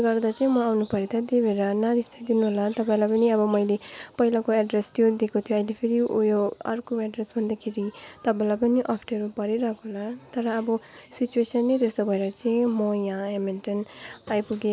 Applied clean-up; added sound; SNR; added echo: none; none; none; none.